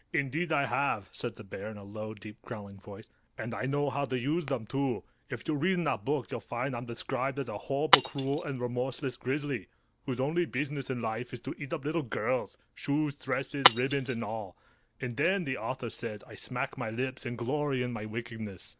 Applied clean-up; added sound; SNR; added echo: none; Shatter; 2 dB; none.